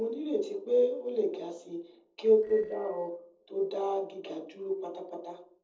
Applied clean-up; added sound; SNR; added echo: neural separator model SepFormer DNS4.